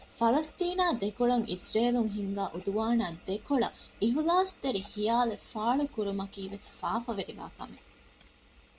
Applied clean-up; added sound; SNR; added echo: none; none; none; none.